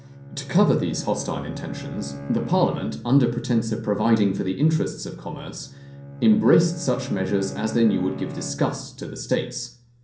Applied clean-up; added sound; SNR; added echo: none; Bowed string instrument; 14 dB; reverberation time 0.6 s.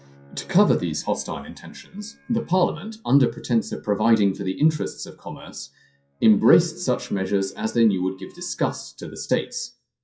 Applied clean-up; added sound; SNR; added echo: classical method WPE with log-MMSE.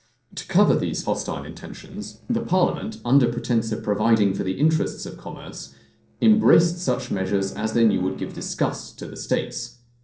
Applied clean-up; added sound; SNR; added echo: neural separator model SepFormer DNS4.